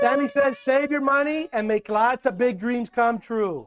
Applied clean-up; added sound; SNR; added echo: neural mask model RNNoise.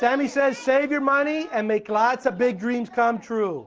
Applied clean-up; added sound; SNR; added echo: none; none; none; none.